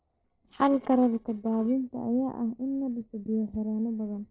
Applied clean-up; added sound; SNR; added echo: neural separator model SepFormer DNS4.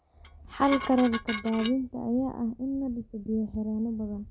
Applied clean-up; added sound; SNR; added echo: none; Dishes, pots, and pans; 10 dB; none.